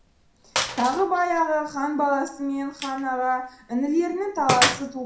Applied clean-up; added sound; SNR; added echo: none; Gunshot, gunfire; 6 dB; reverberation time 0.5 s.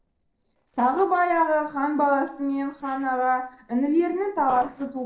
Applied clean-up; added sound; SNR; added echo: neural separator model SepFormer DNS4.